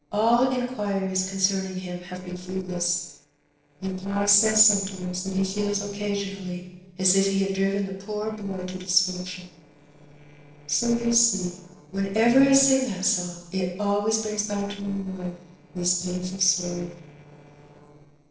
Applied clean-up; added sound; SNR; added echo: neural separator model SepFormer DNS4.